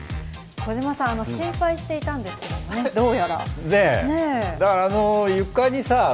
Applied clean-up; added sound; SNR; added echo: none; none; none; none.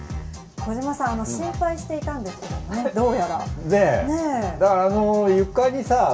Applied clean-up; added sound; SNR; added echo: none; none; none; reverberation time 0.2 s.